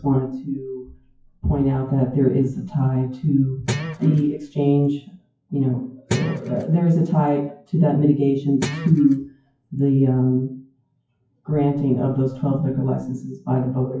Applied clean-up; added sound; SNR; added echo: classical method WPE with log-MMSE.